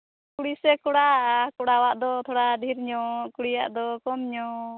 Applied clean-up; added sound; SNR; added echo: none; none; none; none.